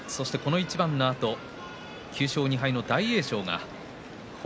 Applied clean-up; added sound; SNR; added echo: none; none; none; none.